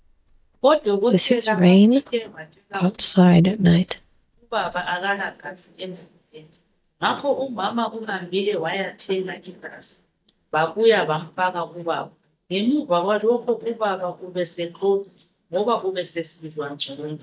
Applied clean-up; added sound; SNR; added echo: neural mask model DeepFilterNet 3.